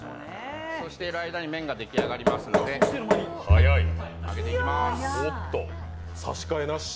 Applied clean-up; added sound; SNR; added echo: none; Knock + Bowed string instrument; -4 dB; none.